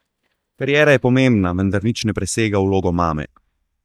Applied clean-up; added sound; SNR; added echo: neural mask model DeepFilterNet 3.